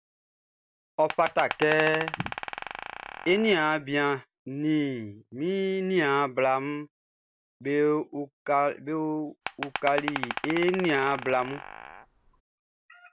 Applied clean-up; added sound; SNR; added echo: none; Glass; 8 dB; none.